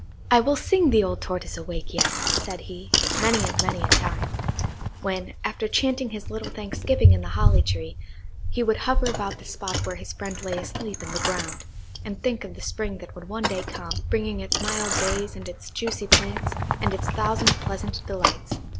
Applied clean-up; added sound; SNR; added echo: none; Bird + Bicycle; -2 dB; none.